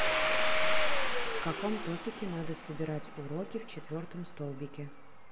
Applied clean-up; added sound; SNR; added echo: none; Domestic sounds, home sounds; 3 dB; reverberation time 1.9 s.